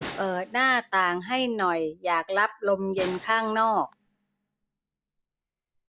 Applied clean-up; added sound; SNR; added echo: none; Snare drum; 18 dB; none.